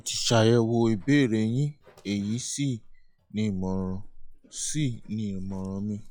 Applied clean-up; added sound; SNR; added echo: classical method log-MMSE.